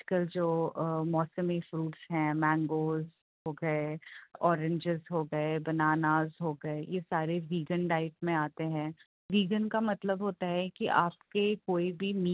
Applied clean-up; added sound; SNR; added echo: none; none; none; none.